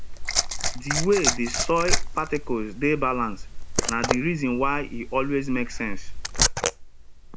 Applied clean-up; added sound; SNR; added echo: none; Liquid; -1 dB; none.